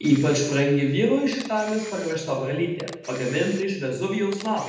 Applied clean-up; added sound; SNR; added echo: none; Camera; 19 dB; reverberation time 0.8 s.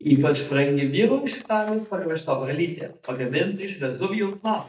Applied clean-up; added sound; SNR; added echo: neural mask model DeepFilterNet 3.